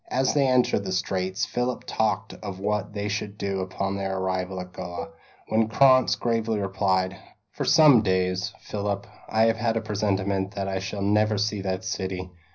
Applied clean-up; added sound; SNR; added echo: none; Cowbell; 18 dB; reverberation time 0.4 s.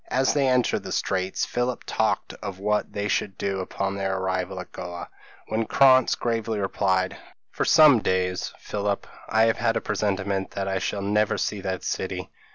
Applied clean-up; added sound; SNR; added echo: none; none; none; none.